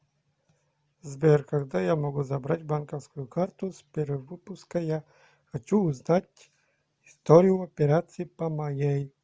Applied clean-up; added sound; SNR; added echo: none; none; none; none.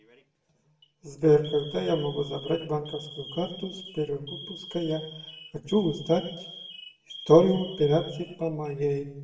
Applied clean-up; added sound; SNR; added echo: none; Alarm; 17 dB; reverberation time 0.8 s.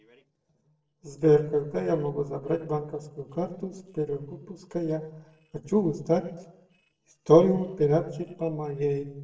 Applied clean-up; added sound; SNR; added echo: neural separator model SepFormer DNS4.